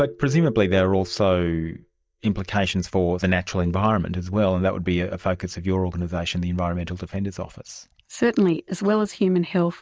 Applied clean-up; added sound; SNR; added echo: neural mask model DeepFilterNet 3.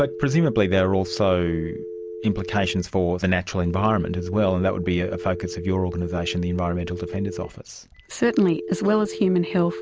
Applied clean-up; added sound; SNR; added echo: none; Telephone; 11 dB; none.